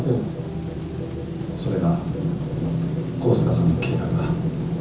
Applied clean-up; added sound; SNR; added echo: none; Thunder; 12 dB; reverberation time 0.6 s.